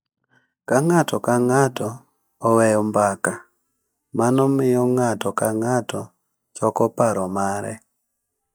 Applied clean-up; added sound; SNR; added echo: neural mask model DeepFilterNet 3.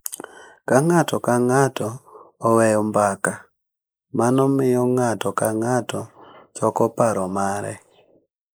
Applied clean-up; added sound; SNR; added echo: neural mask model Resemble Enhance denoiser.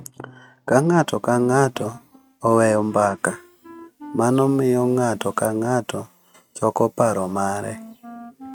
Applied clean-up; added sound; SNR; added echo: neural mask model RNNoise.